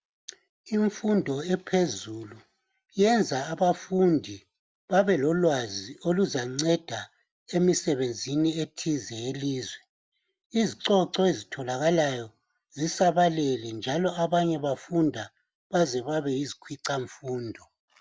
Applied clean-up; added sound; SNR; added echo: none; none; none; none.